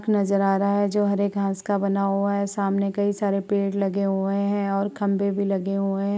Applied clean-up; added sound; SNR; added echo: none; none; none; none.